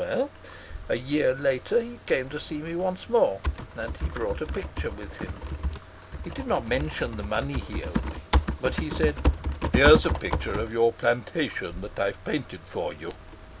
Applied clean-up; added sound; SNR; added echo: none; Typing; 3 dB; none.